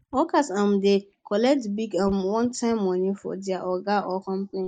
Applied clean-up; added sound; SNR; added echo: neural mask model DeepFilterNet 3.